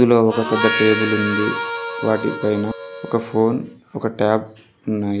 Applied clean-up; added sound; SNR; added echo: none; Harmonica; 6 dB; none.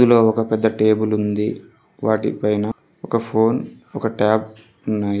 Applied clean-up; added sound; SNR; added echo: none; none; none; none.